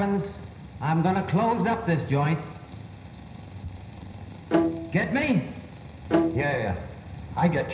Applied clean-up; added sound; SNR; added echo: none; Bowed string instrument; 2 dB; reverberation time 0.9 s.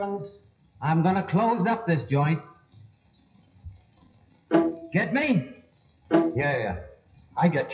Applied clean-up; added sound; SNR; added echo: classical method WPE with log-MMSE.